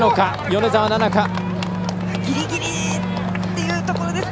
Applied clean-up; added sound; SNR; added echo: none; Telephone; 6 dB; none.